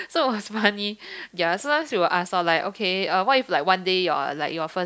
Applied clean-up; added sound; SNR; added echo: none; none; none; none.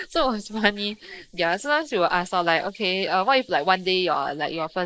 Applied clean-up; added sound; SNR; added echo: neural mask model Resemble Enhance denoiser.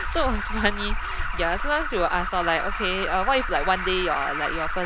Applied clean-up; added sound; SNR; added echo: none; Alarm; 1 dB; none.